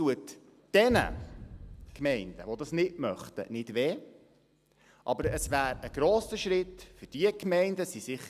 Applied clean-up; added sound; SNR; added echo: none; Boom; 15 dB; none.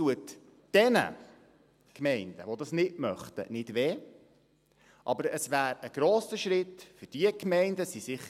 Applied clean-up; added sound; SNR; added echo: none; none; none; none.